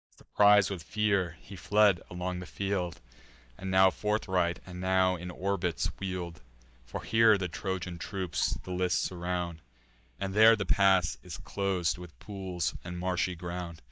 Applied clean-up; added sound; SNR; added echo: neural mask model DeepFilterNet 3.